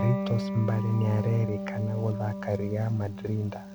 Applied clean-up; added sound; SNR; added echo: none; Electric guitar; 6 dB; none.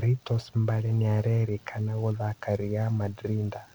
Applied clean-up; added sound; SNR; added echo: none; none; none; none.